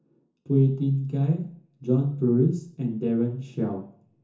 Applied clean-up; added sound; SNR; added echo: none; none; none; reverberation time 0.6 s.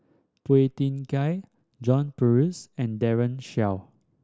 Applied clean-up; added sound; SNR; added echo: none; none; none; none.